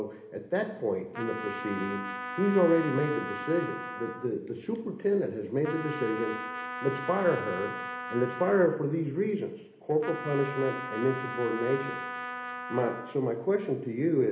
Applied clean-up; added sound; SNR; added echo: none; Trumpet; 8 dB; reverberation time 1.0 s.